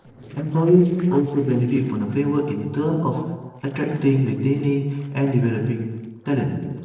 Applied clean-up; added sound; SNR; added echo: neural separator model SepFormer DNS4.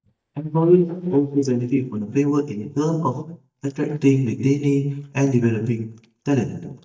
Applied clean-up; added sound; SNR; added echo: neural mask model DeepFilterNet 3.